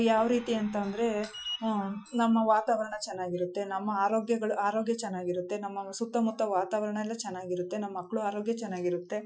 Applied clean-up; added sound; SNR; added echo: classical method Wiener filter.